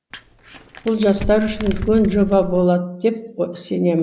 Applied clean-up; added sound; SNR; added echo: none; Crumpling, crinkling; 10 dB; none.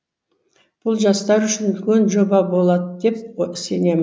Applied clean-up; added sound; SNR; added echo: none; none; none; none.